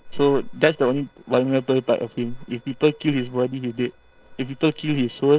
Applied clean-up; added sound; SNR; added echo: neural separator model SepFormer DNS4.